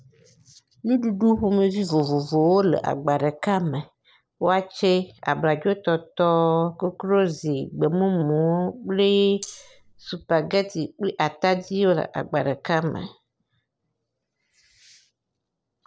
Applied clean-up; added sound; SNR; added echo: neural separator model SepFormer DNS4.